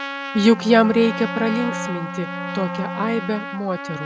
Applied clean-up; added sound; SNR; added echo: none; Trumpet + Wind instrument, woodwind instrument; 8 dB; none.